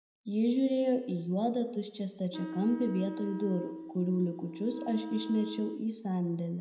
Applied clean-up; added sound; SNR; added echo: none; Wind instrument, woodwind instrument; 10 dB; reverberation time 0.7 s.